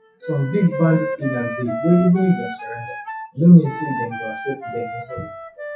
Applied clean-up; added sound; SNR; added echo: classical method WPE with log-MMSE.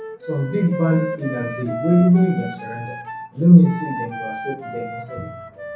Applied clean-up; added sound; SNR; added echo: none; Wind instrument, woodwind instrument; 11 dB; reverberation time 0.6 s.